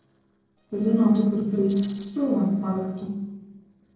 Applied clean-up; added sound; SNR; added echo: neural separator model SepFormer DNS4.